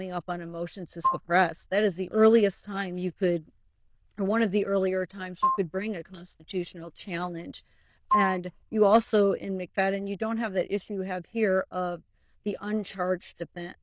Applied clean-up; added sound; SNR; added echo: neural diffusion model UNIVERSE++.